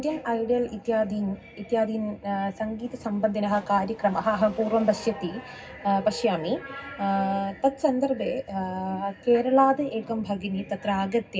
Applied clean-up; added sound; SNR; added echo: none; Race car, auto racing / Accelerating, revving, vroom; 19 dB; reverberation time 0.4 s.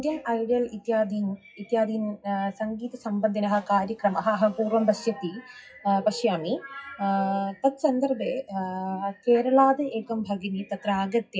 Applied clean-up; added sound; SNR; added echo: classical method WPE with log-MMSE.